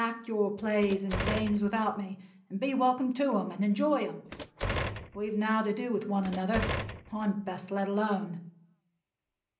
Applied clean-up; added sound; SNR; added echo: none; Door; 6 dB; reverberation time 0.5 s.